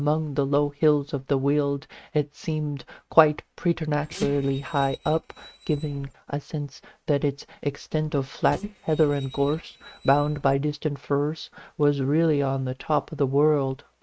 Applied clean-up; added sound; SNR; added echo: neural mask model RNNoise.